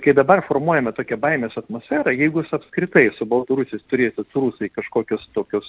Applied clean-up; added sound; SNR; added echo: none; none; none; none.